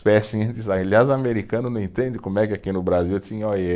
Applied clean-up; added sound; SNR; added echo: none; none; none; none.